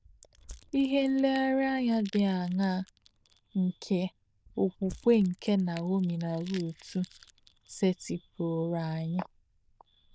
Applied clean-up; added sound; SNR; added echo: neural diffusion model UNIVERSE++.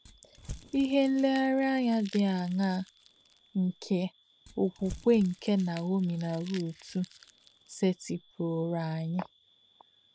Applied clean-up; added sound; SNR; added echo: none; Crumpling, crinkling / Crushing; 20 dB; none.